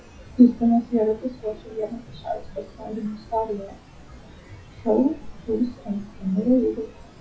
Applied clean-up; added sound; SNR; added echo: classical method WPE with log-MMSE.